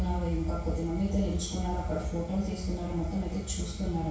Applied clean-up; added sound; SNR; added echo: none; none; none; reverberation time 0.6 s.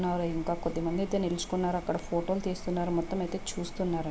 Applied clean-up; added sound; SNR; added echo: none; none; none; none.